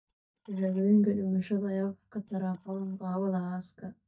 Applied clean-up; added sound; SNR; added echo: neural mask model DeepFilterNet 3.